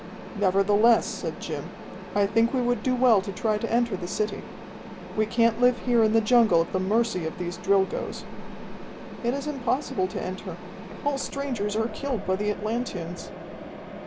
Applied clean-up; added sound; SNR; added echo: none; Mechanisms; 11 dB; none.